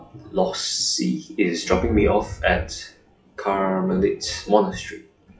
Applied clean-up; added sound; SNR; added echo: classical method WPE with log-MMSE.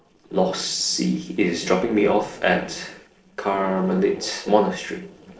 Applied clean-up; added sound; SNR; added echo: neural separator model SepFormer DNS4.